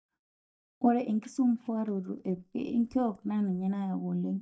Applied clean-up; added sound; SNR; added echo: neural mask model DeepFilterNet 3.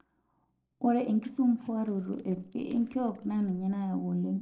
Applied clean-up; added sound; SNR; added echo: neural separator model SepFormer DNS4.